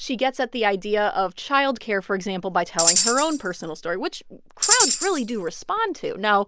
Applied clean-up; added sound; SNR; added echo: none; Tambourine; -1 dB; none.